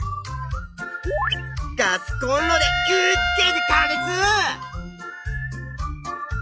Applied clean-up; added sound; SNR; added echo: classical method log-MMSE.